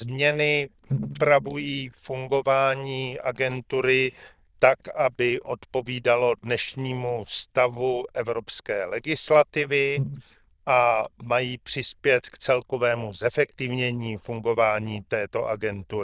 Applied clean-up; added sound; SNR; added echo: neural diffusion model UNIVERSE++.